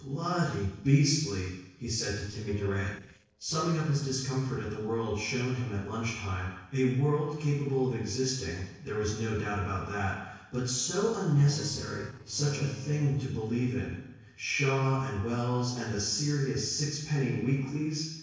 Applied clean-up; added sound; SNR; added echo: neural separator model SepFormer DNS4.